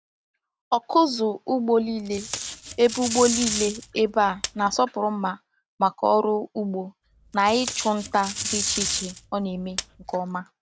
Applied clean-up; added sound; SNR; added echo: none; Packing tape, duct tape; 7 dB; none.